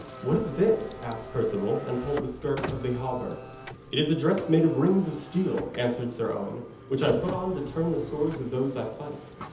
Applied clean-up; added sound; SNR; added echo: none; Car; 13 dB; reverberation time 0.8 s.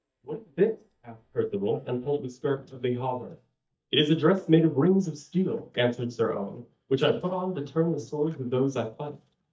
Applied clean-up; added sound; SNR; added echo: neural mask model DeepFilterNet 3.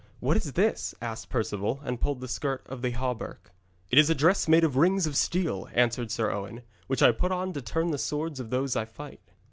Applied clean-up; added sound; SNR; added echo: none; none; none; none.